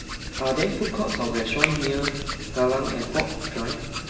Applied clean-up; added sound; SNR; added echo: none; Hands; 3 dB; reverberation time 1.2 s.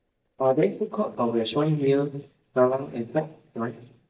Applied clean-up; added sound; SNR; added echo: neural mask model DeepFilterNet 3.